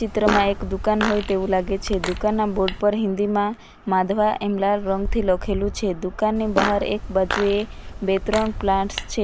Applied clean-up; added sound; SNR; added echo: none; Bird + Fart; 7 dB; none.